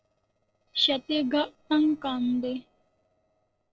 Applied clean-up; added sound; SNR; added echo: neural separator model SepFormer DNS4.